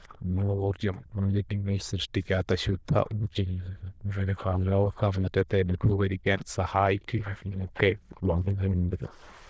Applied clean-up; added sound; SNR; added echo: neural diffusion model UNIVERSE++.